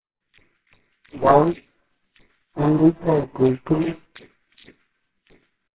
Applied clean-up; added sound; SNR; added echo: neural separator model SepFormer WHAMR!.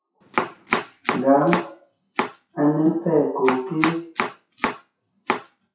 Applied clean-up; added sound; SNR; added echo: classical method WPE with log-MMSE.